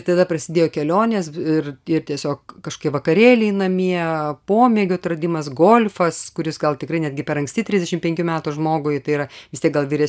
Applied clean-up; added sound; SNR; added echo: none; none; none; none.